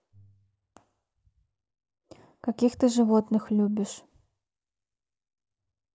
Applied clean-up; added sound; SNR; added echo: none; none; none; none.